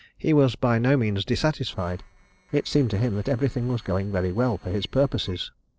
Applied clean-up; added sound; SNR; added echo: neural separator model SepFormer DNS4.